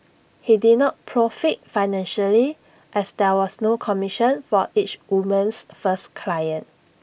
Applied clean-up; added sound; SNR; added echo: none; none; none; none.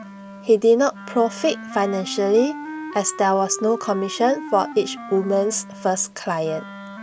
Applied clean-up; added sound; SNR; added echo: none; Wind instrument, woodwind instrument; 14 dB; none.